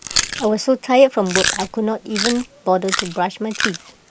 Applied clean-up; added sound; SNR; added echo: none; Chewing, mastication; 6 dB; none.